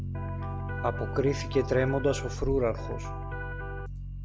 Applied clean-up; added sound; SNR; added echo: none; Piano + Electric guitar; 3 dB; none.